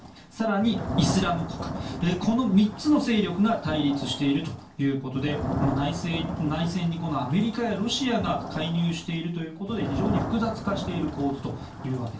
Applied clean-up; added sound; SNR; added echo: none; Thunder / Rain; 7 dB; reverberation time 0.2 s.